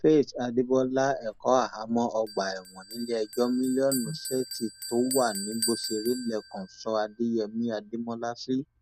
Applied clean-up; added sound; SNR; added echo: none; Bell; 13 dB; none.